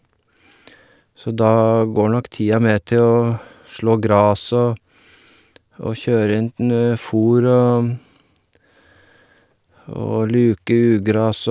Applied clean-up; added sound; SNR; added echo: none; none; none; none.